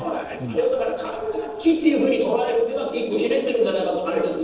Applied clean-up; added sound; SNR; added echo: neural separator model SepFormer DNS4.